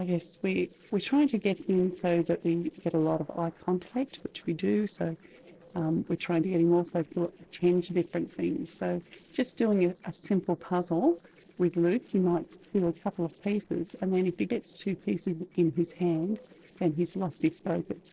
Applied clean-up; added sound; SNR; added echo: neural separator model SepFormer DNS4.